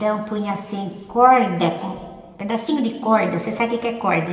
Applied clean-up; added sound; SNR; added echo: none; none; none; reverberation time 2.1 s.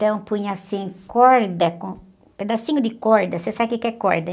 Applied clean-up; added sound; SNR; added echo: none; none; none; none.